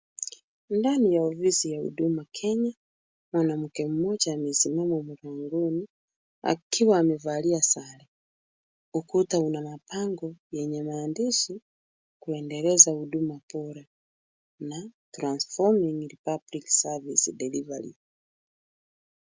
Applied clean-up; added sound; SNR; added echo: none; none; none; none.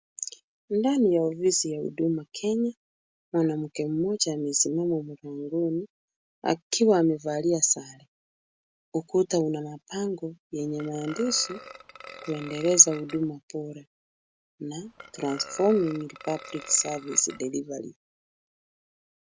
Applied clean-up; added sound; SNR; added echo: none; Burping, eructation; 16 dB; none.